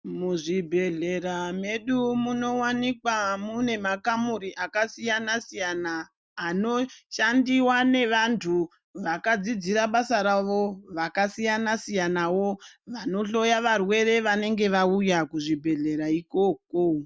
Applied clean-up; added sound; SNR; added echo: none; none; none; none.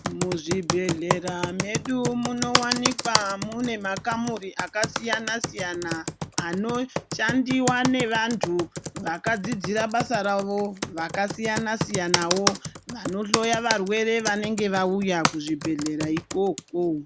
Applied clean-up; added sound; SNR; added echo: none; Computer keyboard; 4 dB; none.